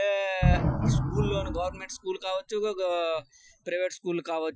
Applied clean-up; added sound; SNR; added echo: classical method Wiener filter.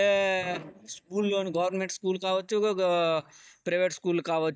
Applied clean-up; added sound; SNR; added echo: neural mask model DeepFilterNet 3.